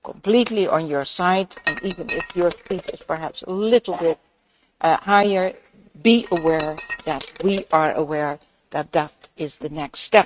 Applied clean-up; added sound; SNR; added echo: neural mask model RNNoise.